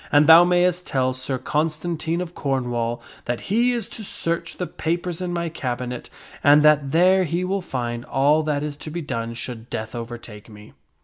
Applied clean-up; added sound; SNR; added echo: none; none; none; none.